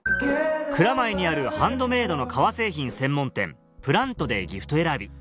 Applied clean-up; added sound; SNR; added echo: none; none; none; none.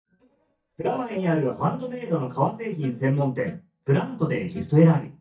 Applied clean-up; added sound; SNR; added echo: neural mask model DeepFilterNet 3.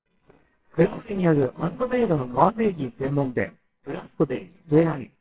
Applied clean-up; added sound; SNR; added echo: neural separator model SepFormer WHAMR!.